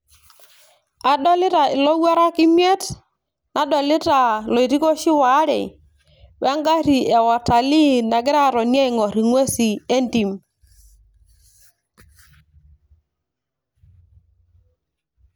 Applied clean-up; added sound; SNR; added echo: none; none; none; none.